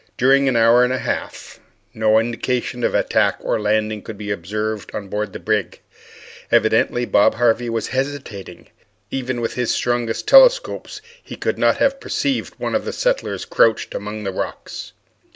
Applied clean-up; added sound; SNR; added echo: none; none; none; none.